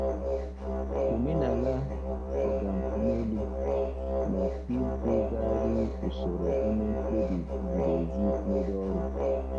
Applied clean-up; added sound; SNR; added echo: none; Musical instrument; -3 dB; none.